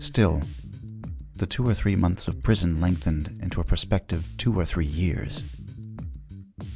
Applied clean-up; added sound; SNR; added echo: none; Bass guitar; 12 dB; none.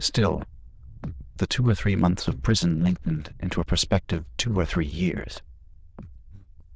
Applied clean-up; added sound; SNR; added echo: neural diffusion model UNIVERSE++.